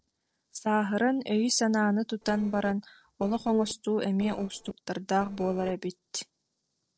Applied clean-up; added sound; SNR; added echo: neural separator model SepFormer DNS4.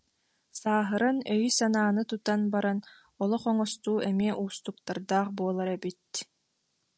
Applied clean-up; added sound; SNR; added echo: none; none; none; none.